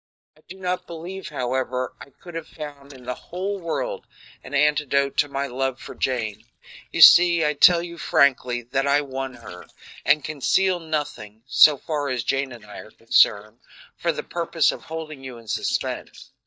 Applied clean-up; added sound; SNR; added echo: neural mask model DeepFilterNet 3.